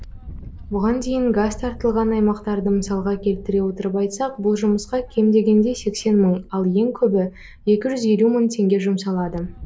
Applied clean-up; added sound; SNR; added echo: none; Wind; 18 dB; none.